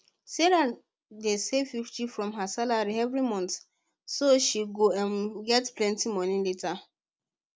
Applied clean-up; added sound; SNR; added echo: none; none; none; none.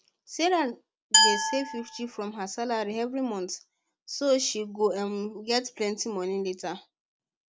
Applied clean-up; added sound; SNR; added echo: none; Glass; -3 dB; none.